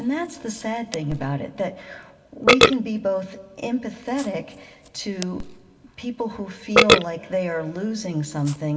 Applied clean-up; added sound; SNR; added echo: none; Burping, eructation; -2 dB; reverberation time 0.2 s.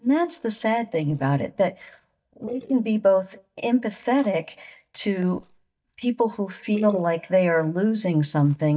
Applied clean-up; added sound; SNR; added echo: neural mask model DeepFilterNet 3.